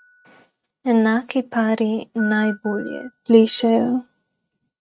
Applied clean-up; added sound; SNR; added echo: neural mask model RNNoise.